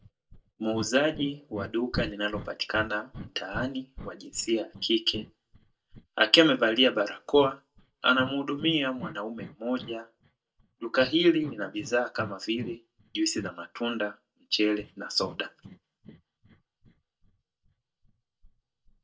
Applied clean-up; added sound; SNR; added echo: neural mask model DeepFilterNet 3.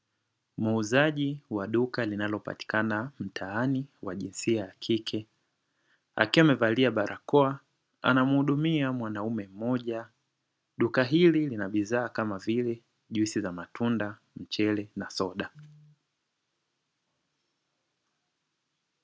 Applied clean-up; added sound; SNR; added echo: none; none; none; none.